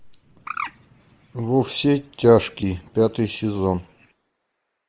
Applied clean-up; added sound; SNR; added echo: neural mask model Resemble Enhance denoiser.